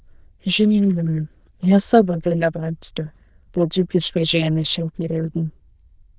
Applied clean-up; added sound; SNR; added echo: neural diffusion model UNIVERSE++.